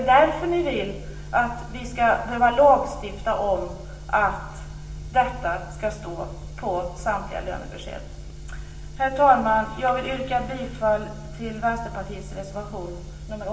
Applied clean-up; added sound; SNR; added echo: none; Wind; 17 dB; reverberation time 0.7 s.